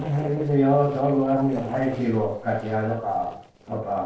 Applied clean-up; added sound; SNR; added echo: neural separator model SepFormer DNS4.